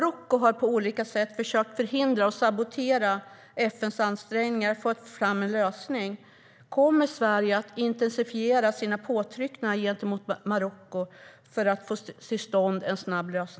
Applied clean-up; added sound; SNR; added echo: none; none; none; none.